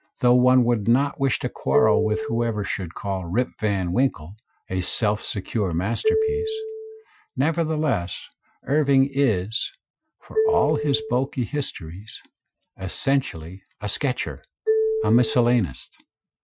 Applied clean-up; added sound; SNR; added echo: classical method Wiener filter.